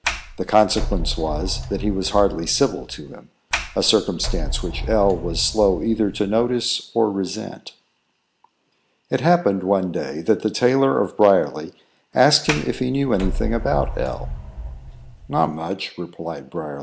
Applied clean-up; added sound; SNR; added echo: none; Sliding door; 6 dB; none.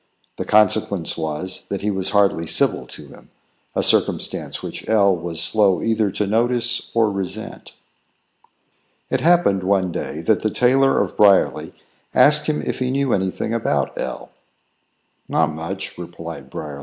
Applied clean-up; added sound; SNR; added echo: none; none; none; none.